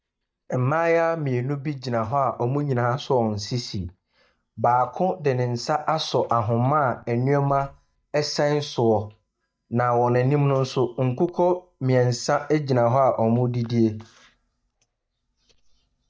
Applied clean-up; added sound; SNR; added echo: neural mask model DeepFilterNet 3.